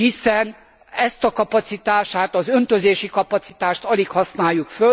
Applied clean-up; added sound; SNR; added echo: none; none; none; none.